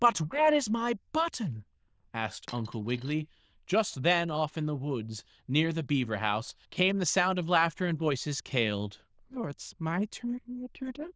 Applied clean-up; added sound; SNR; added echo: neural diffusion model UNIVERSE++.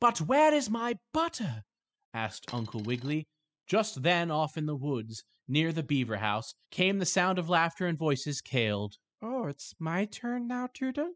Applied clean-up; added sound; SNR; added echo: classical method spectral subtraction.